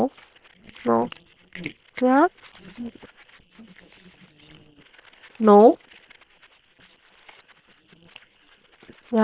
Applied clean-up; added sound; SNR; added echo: neural separator model SepFormer WHAM!.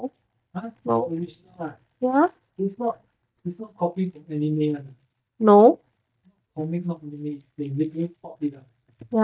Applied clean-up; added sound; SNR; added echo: neural mask model DeepFilterNet 3.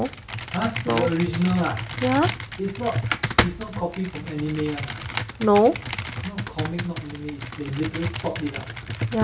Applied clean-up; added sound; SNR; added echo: none; Computer keyboard; 4 dB; none.